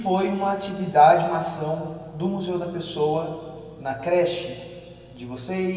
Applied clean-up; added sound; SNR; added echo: none; none; none; reverberation time 2.9 s.